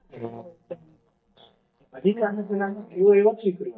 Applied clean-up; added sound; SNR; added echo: neural mask model DeepFilterNet 3.